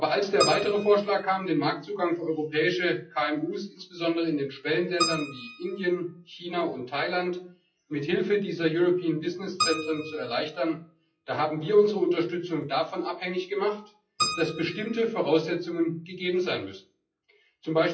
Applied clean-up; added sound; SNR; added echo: classical method WPE with log-MMSE.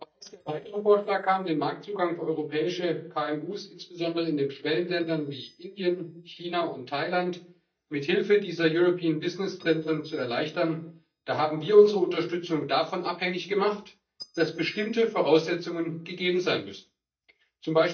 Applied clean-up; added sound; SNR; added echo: neural mask model DeepFilterNet 3.